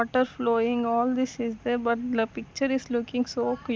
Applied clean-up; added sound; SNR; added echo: none; none; none; none.